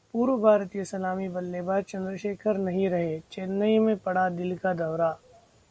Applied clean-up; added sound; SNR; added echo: none; none; none; none.